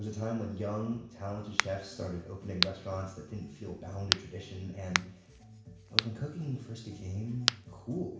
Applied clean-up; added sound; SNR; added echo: none; Crack; -1 dB; reverberation time 0.7 s.